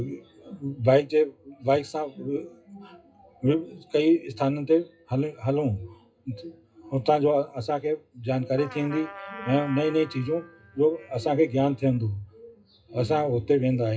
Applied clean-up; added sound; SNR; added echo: classical method WPE with log-MMSE.